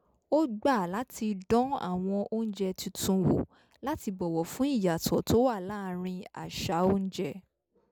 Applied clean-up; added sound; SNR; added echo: none; none; none; none.